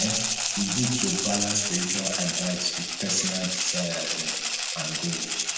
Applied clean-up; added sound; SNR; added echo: none; Rattle (instrument); -2 dB; reverberation time 1.0 s.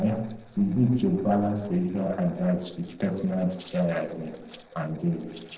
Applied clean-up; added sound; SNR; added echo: neural separator model SepFormer DNS4.